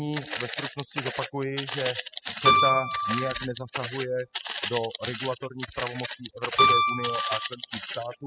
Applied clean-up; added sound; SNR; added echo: classical method spectral subtraction.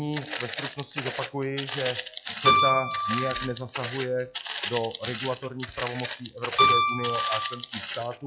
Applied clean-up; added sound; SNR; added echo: classical method log-MMSE.